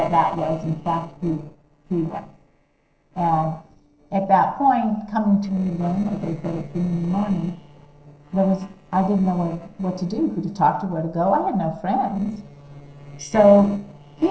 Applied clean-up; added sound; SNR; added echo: neural separator model SepFormer DNS4.